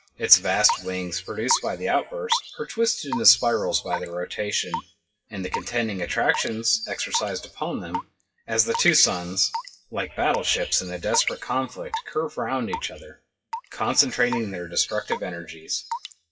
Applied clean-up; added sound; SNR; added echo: classical method WPE with log-MMSE.